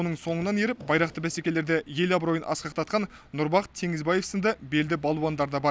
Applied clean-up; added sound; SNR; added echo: none; none; none; none.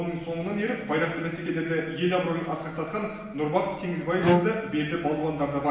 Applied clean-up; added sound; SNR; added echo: none; Bowed string instrument; -1 dB; reverberation time 1.1 s.